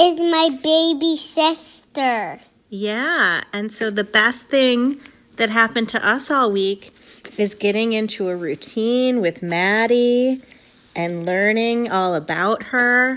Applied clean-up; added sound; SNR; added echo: none; none; none; none.